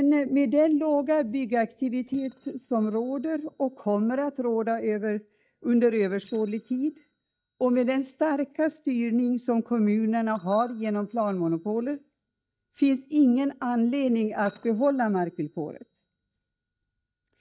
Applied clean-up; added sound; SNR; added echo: neural mask model DeepFilterNet 3.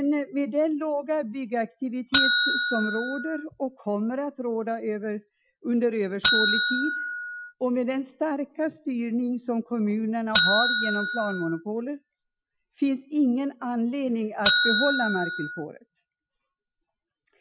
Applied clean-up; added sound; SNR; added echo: classical method Wiener filter.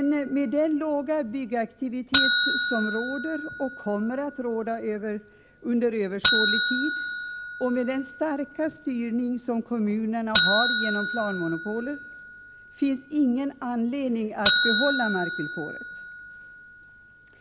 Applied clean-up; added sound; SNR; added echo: none; Bell; 1 dB; none.